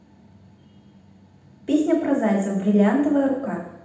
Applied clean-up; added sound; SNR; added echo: none; none; none; reverberation time 0.8 s.